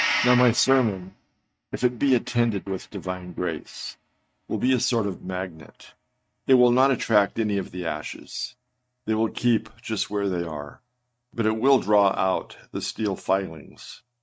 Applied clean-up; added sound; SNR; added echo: neural mask model RNNoise.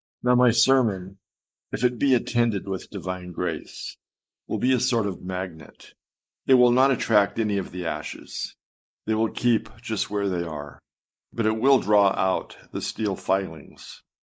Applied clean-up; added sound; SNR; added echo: neural mask model Resemble Enhance denoiser.